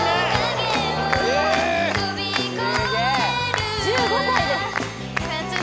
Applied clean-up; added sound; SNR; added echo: none; none; none; none.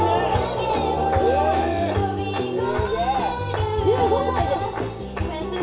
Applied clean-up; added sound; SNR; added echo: none; none; none; reverberation time 0.2 s.